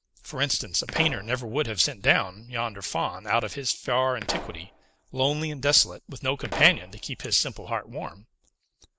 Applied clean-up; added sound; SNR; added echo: none; Explosion; 12 dB; none.